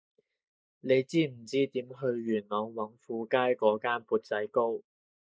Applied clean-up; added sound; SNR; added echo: neural mask model Resemble Enhance denoiser.